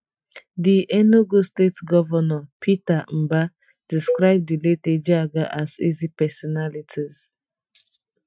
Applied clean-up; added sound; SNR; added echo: classical method Wiener filter.